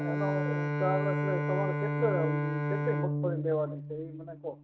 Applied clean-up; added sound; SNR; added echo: neural mask model RNNoise.